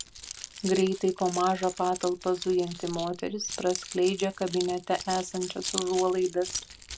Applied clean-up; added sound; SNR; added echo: none; Keys jangling; 11 dB; none.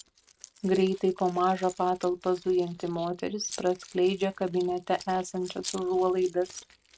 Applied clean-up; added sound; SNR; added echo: neural mask model RNNoise.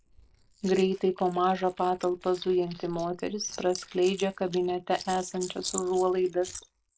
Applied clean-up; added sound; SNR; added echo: neural mask model Resemble Enhance denoiser.